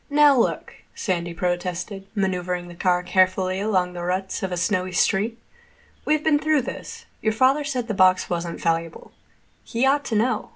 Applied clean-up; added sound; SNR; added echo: none; none; none; none.